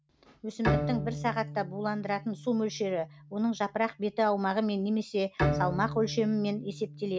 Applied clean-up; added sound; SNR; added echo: none; Bowed string instrument; 5 dB; none.